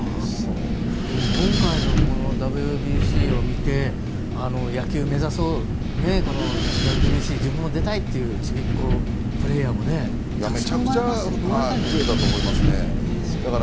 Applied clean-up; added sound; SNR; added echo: none; Wind; -4 dB; none.